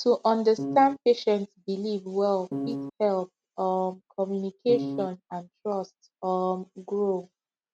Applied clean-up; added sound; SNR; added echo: neural mask model RNNoise.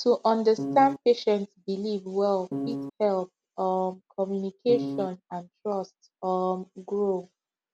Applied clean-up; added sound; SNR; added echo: none; Piano; 4 dB; none.